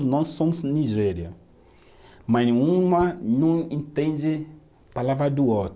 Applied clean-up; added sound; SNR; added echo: none; none; none; none.